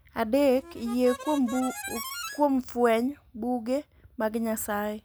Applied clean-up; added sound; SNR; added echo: none; Harmonica; 12 dB; none.